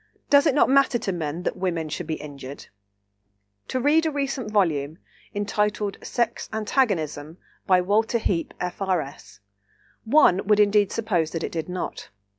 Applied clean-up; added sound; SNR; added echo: none; none; none; none.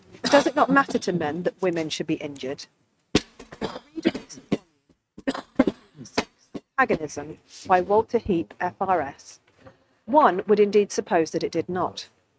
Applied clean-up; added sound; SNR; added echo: neural mask model RNNoise.